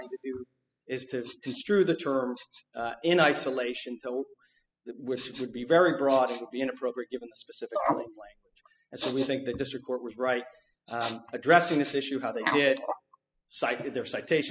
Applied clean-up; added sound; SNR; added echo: classical method spectral subtraction.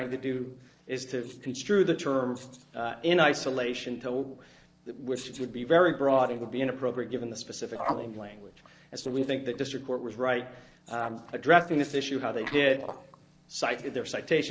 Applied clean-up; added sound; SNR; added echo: neural separator model SepFormer DNS4.